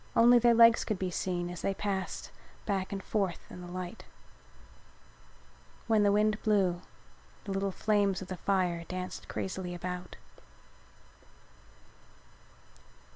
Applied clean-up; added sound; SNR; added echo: none; none; none; none.